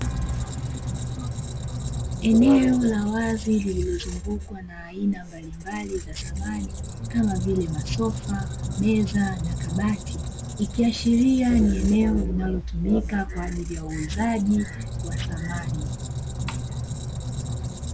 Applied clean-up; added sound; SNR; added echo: none; Squeak; 6 dB; none.